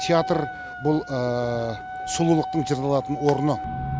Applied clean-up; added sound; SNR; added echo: none; Wind instrument, woodwind instrument; 9 dB; none.